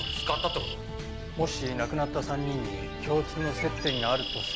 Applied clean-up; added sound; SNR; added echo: none; Bird; 8 dB; none.